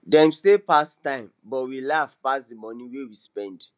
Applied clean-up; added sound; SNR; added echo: none; none; none; none.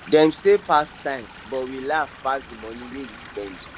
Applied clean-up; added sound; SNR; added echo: none; Stream / Liquid; 19 dB; none.